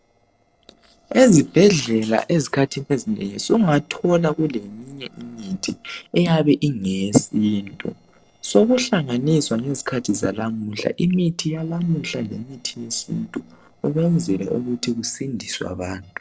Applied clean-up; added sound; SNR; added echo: neural separator model SepFormer DNS4.